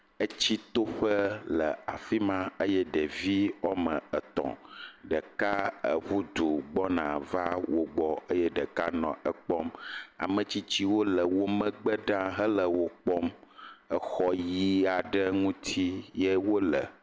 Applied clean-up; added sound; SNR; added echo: none; none; none; none.